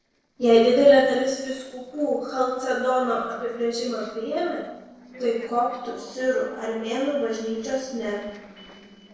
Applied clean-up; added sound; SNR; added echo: neural separator model SepFormer DNS4.